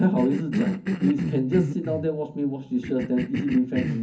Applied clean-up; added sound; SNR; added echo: none; Cough; 5 dB; reverberation time 0.4 s.